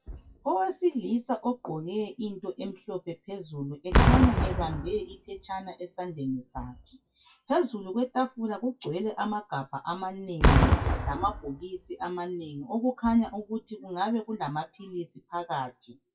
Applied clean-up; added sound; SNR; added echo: classical method WPE with log-MMSE.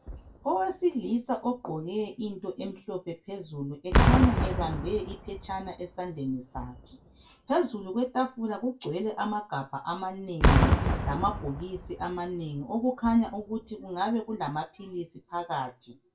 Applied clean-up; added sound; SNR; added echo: none; Boom; 0 dB; reverberation time 0.2 s.